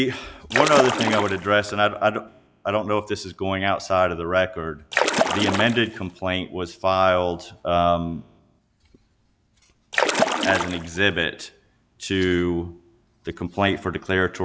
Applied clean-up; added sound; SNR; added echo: none; Splash, splatter; 0 dB; none.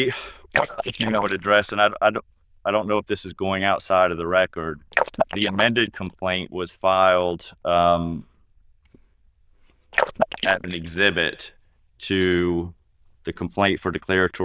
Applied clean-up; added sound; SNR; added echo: neural diffusion model UNIVERSE++.